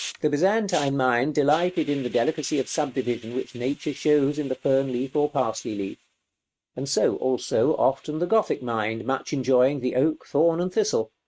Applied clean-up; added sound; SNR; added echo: neural mask model RNNoise.